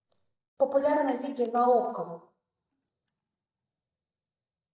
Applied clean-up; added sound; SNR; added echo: neural mask model DeepFilterNet 3.